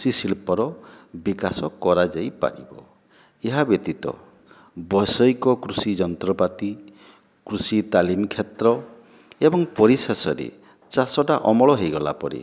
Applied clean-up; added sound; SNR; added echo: none; none; none; none.